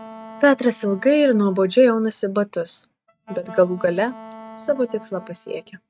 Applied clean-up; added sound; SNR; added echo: neural mask model RNNoise.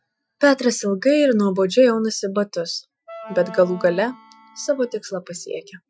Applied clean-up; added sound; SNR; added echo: classical method Wiener filter.